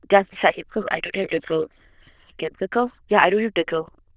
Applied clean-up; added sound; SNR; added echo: neural diffusion model UNIVERSE++.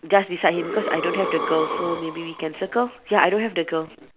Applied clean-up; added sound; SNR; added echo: none; Breathing; 7 dB; none.